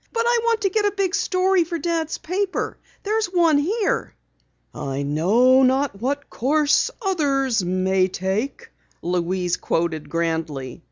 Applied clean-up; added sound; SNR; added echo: none; none; none; none.